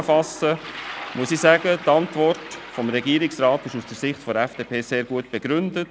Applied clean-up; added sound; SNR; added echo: none; Toilet flush; 16 dB; none.